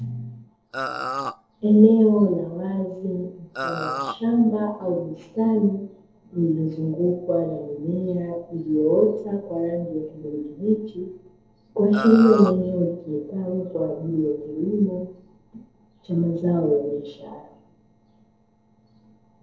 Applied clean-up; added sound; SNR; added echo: neural separator model SepFormer DNS4.